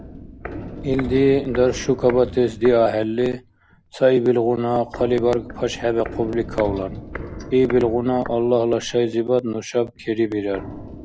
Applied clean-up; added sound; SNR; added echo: none; Walk, footsteps; 14 dB; none.